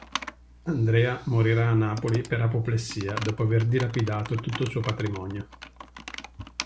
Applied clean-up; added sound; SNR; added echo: none; Computer keyboard; 14 dB; none.